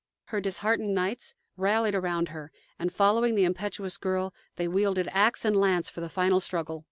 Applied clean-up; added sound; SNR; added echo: none; none; none; none.